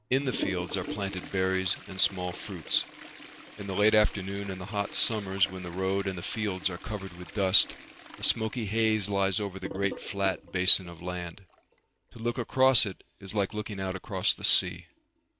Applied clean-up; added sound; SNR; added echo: none; Toilet flush; 15 dB; none.